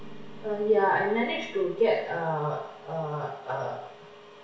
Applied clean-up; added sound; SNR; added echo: none; Piano; 18 dB; reverberation time 0.6 s.